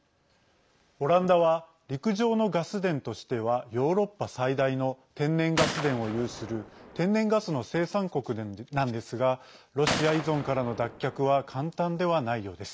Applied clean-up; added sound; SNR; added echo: none; Gunshot, gunfire; 8 dB; none.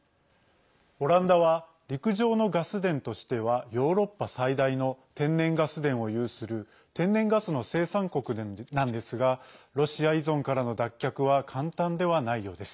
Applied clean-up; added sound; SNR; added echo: none; none; none; none.